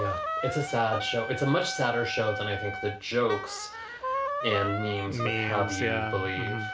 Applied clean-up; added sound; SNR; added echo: none; Wind instrument, woodwind instrument; 5 dB; none.